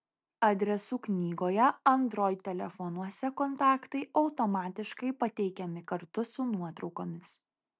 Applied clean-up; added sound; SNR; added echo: none; none; none; none.